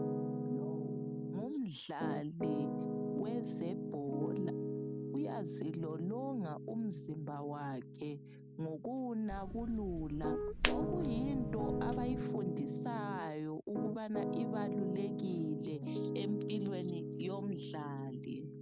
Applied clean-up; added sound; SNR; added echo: none; Piano + Hands; -1 dB; none.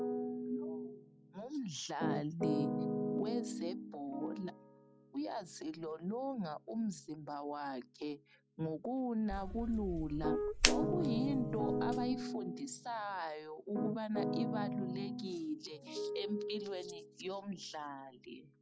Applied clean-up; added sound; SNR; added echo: classical method log-MMSE.